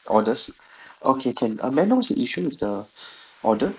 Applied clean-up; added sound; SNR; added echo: neural mask model Resemble Enhance denoiser.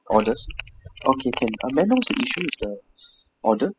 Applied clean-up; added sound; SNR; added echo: classical method spectral subtraction.